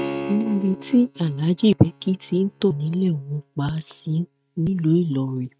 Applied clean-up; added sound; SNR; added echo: neural mask model RNNoise.